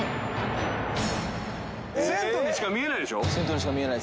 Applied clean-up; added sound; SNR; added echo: none; none; none; none.